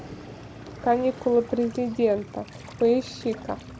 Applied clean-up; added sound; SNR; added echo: none; Waves, surf; 16 dB; none.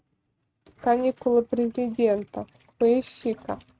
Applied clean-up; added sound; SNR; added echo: neural mask model RNNoise.